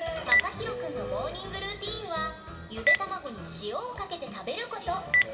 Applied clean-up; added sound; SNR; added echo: none; Telephone; -2 dB; reverberation time 2.3 s.